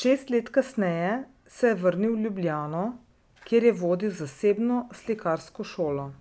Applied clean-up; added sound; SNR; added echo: none; none; none; none.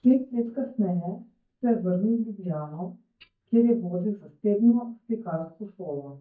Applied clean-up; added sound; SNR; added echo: neural mask model DeepFilterNet 3.